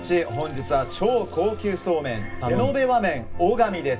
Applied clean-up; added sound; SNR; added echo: none; Sink (filling or washing) / Water tap, faucet; 13 dB; reverberation time 0.4 s.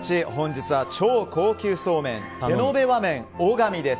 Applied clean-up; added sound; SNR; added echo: none; none; none; none.